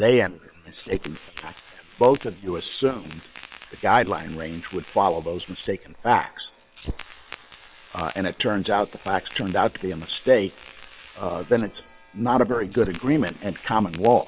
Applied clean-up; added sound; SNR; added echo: neural separator model SepFormer WHAM!.